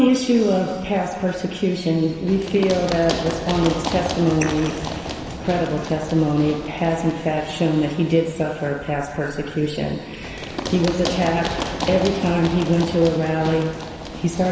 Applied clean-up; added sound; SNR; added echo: none; Run; 10 dB; reverberation time 2.2 s.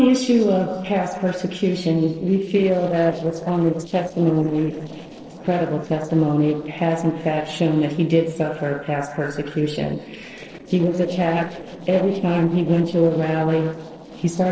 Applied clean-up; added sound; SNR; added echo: neural separator model SepFormer DNS4.